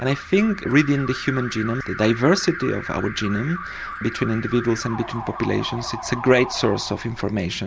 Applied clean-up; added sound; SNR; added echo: none; Alarm; 11 dB; none.